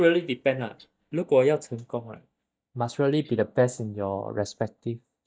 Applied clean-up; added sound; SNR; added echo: neural mask model DeepFilterNet 3.